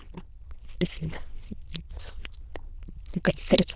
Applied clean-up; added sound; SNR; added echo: neural diffusion model UNIVERSE++.